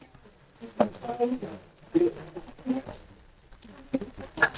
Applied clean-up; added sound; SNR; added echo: neural mask model DeepFilterNet 3.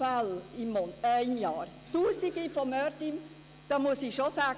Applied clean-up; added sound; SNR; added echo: none; none; none; none.